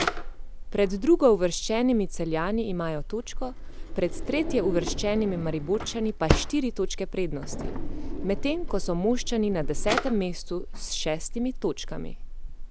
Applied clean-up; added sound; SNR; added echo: none; Drawer open or close; 3 dB; none.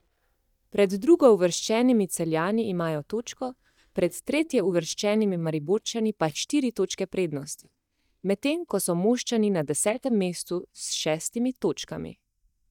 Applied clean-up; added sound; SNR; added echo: neural mask model DeepFilterNet 3.